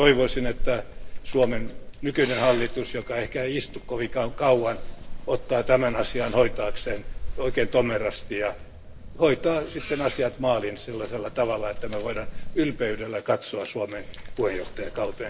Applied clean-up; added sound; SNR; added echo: none; Meow / Purr; 6 dB; reverberation time 1.9 s.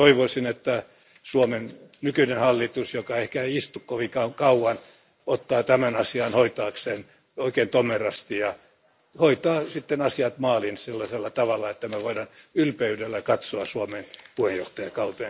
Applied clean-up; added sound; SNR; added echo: none; none; none; none.